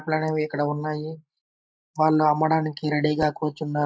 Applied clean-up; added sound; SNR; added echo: neural mask model Resemble Enhance denoiser.